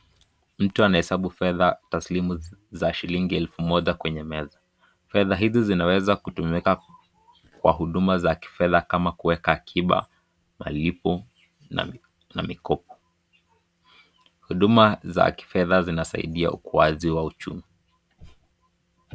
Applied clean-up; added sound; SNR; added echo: none; none; none; none.